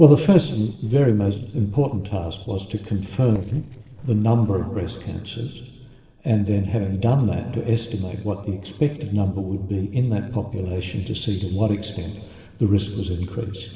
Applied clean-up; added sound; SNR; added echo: neural separator model SepFormer DNS4.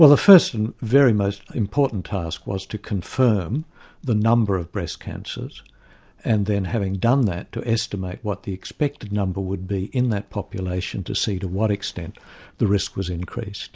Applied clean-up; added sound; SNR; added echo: none; none; none; none.